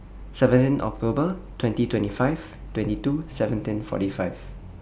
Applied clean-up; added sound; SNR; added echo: none; none; none; none.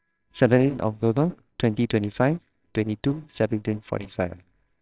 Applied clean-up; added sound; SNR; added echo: neural separator model SepFormer WHAMR!.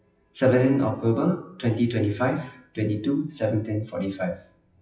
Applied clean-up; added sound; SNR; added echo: classical method WPE with log-MMSE.